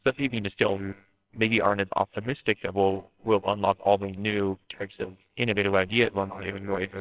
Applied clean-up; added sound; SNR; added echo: neural separator model SepFormer WHAMR!.